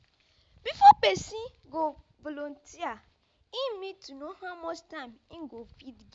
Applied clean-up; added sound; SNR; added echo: none; none; none; none.